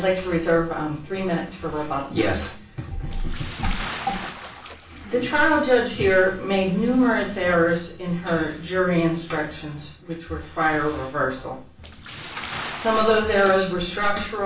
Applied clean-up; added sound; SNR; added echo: none; Bathtub (filling or washing) / Splash, splatter; 17 dB; reverberation time 0.3 s.